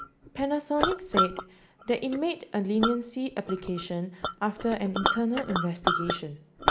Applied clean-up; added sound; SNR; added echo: none; Chink, clink; 2 dB; none.